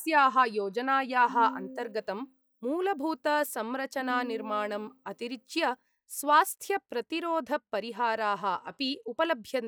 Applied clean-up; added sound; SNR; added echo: classical method log-MMSE.